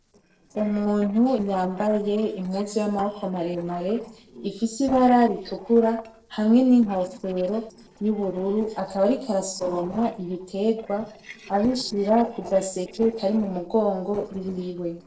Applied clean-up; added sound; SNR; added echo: neural separator model SepFormer DNS4.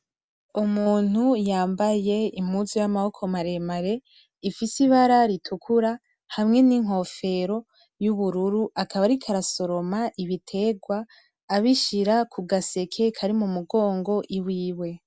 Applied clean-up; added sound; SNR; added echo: none; none; none; none.